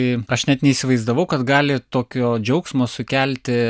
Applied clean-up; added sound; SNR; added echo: none; none; none; none.